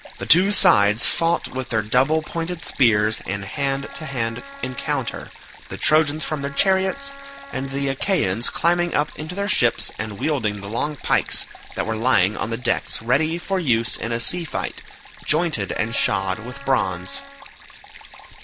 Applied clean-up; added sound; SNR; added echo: none; Wind instrument, woodwind instrument + Stream; 18 dB; none.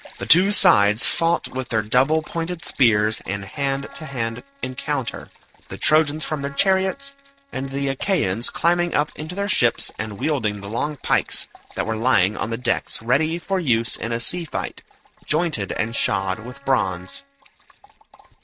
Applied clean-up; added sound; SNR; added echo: neural mask model RNNoise.